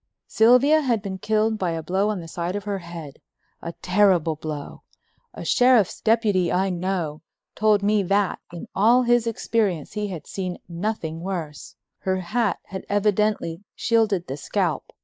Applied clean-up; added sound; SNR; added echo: neural mask model Resemble Enhance denoiser.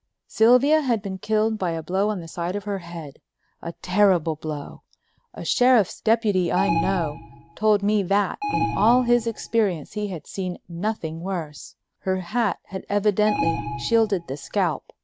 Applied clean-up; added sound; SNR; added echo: none; Alarm; 6 dB; none.